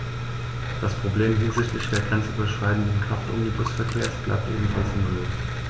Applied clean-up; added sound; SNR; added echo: none; Splash, splatter; 17 dB; none.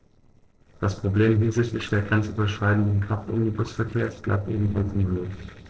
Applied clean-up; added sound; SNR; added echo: neural separator model SepFormer DNS4.